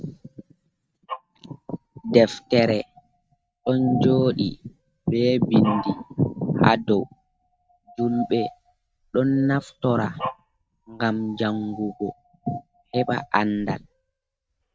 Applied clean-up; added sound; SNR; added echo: neural mask model RNNoise.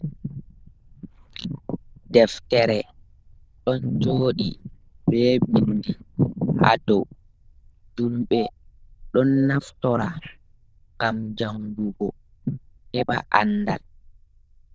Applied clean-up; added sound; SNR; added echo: neural diffusion model UNIVERSE++.